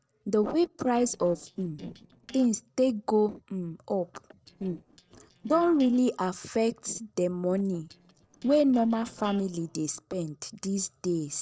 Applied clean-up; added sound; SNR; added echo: neural separator model SepFormer DNS4.